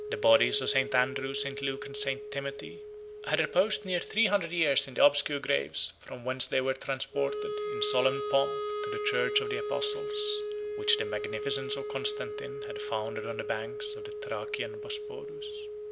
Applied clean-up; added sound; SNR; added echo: none; Wind instrument, woodwind instrument; 6 dB; none.